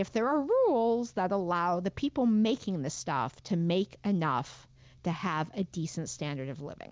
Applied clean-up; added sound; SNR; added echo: none; none; none; none.